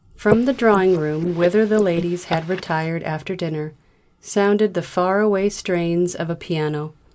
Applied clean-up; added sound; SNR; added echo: neural mask model Resemble Enhance denoiser.